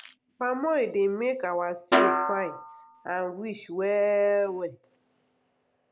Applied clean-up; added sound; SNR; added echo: none; Snare drum; -1 dB; none.